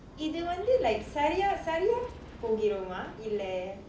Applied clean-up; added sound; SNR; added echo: none; Aircraft; 16 dB; reverberation time 0.4 s.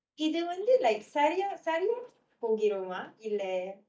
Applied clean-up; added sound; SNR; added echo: neural mask model DeepFilterNet 3.